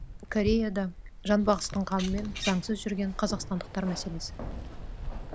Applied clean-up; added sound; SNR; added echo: none; Bird vocalization, bird call, bird song + Keys jangling; 8 dB; none.